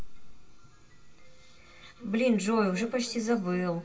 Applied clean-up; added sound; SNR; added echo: none; none; none; reverberation time 2.0 s.